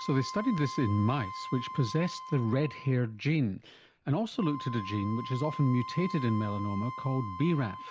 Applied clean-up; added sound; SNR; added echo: none; Wind instrument, woodwind instrument; 11 dB; none.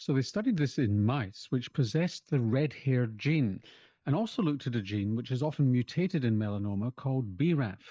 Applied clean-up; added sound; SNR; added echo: neural mask model DeepFilterNet 3.